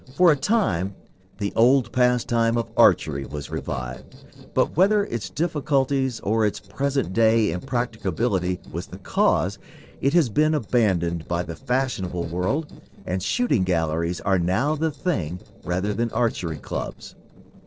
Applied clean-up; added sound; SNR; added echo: neural separator model SepFormer DNS4.